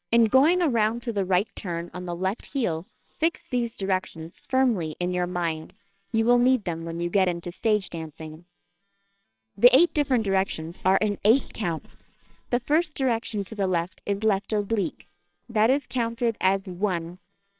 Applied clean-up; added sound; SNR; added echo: neural separator model SepFormer WHAMR!.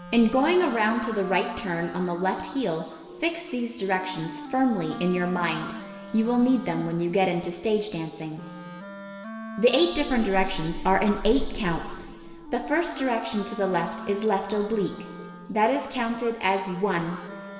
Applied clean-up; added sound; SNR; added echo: none; Wind instrument, woodwind instrument; 15 dB; reverberation time 2.7 s.